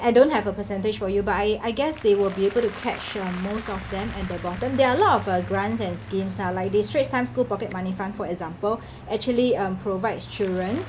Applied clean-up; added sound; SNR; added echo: none; Applause; 20 dB; none.